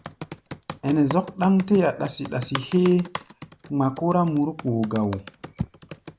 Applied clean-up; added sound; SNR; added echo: none; Computer keyboard; 15 dB; none.